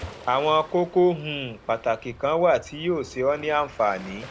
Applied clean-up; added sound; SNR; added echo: none; Waves, surf; 19 dB; none.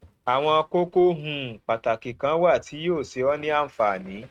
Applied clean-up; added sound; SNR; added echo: neural mask model RNNoise.